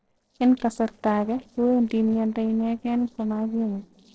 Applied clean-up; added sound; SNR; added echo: neural separator model SepFormer DNS4.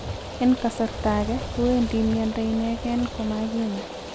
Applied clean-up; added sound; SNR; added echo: none; Rain + Fire; 8 dB; none.